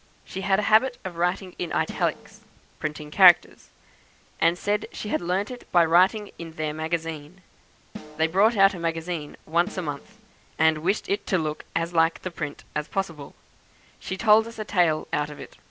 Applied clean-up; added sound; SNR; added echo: none; Snare drum; 16 dB; none.